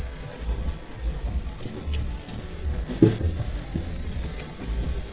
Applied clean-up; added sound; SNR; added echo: neural mask model DeepFilterNet 3.